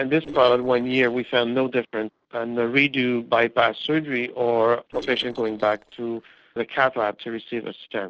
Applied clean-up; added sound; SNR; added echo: neural separator model SepFormer DNS4.